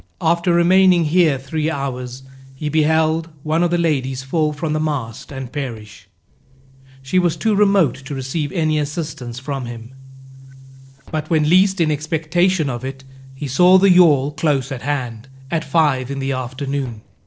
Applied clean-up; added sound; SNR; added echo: neural separator model SepFormer DNS4.